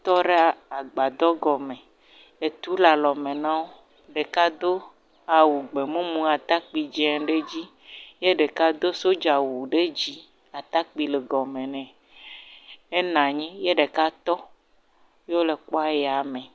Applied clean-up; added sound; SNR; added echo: none; none; none; none.